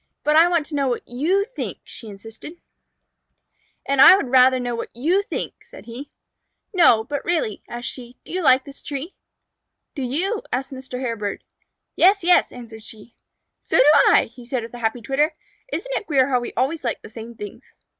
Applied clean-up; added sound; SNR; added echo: none; none; none; none.